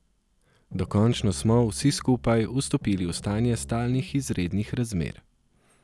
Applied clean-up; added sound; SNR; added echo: none; Piano; 16 dB; none.